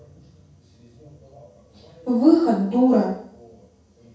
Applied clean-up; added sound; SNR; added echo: none; none; none; reverberation time 0.7 s.